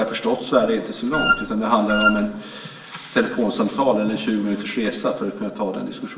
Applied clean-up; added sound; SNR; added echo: none; Wind instrument, woodwind instrument; -1 dB; reverberation time 0.8 s.